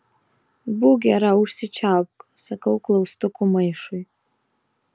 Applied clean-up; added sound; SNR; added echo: none; none; none; none.